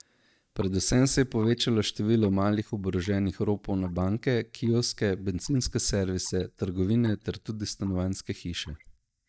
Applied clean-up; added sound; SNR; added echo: neural mask model DeepFilterNet 3.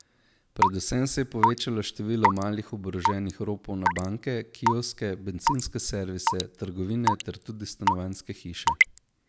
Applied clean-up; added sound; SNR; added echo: none; Raindrop / Drip / Water tap, faucet; -1 dB; none.